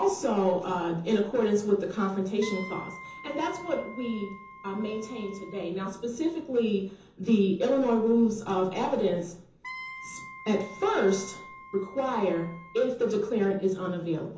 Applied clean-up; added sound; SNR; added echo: none; Wind instrument, woodwind instrument; 17 dB; reverberation time 0.6 s.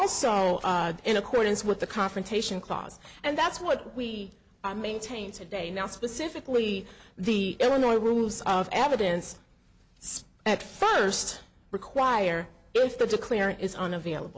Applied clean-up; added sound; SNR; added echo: none; none; none; none.